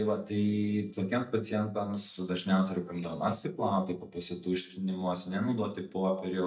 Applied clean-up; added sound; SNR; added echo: neural mask model DeepFilterNet 3.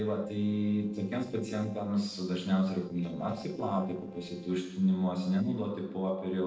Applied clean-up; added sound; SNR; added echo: neural separator model SepFormer DNS4.